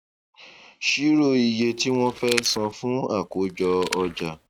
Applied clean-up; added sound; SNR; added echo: neural mask model RNNoise.